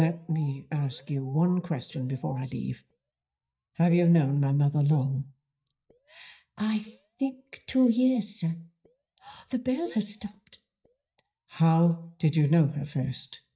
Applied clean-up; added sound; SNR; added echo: neural mask model DeepFilterNet 3.